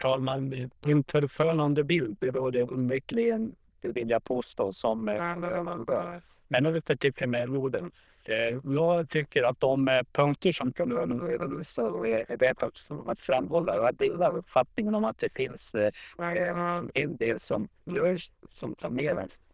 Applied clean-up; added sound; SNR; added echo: neural diffusion model UNIVERSE++.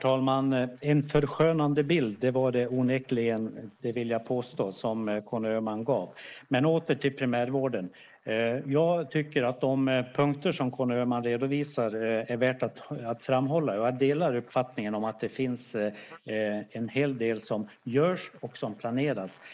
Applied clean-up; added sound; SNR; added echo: neural mask model Resemble Enhance denoiser.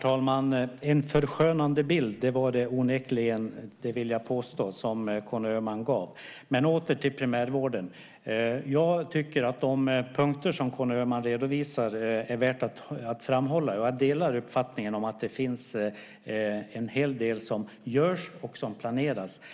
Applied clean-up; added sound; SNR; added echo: none; none; none; none.